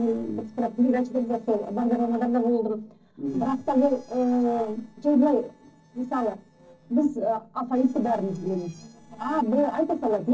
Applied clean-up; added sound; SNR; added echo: neural separator model SepFormer DNS4.